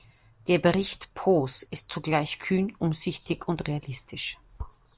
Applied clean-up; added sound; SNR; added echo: none; none; none; none.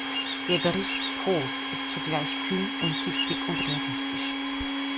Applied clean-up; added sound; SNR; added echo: none; Bird vocalization, bird call, bird song + Domestic sounds, home sounds; -2 dB; none.